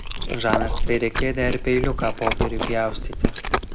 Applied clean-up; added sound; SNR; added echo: none; Chewing, mastication; -1 dB; none.